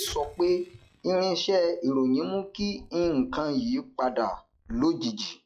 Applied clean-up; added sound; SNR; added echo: classical method log-MMSE.